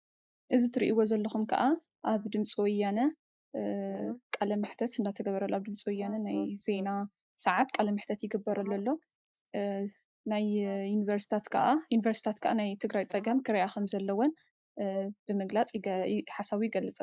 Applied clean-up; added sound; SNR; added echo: neural mask model Resemble Enhance denoiser.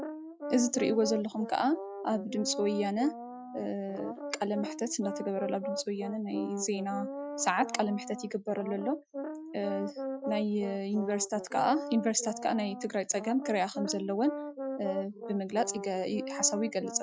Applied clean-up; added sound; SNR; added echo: classical method Wiener filter.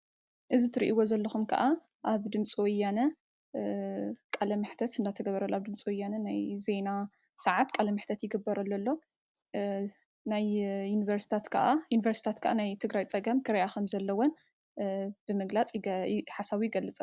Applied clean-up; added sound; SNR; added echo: none; none; none; none.